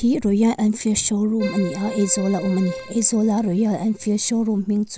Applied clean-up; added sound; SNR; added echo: none; Keyboard (musical); 14 dB; none.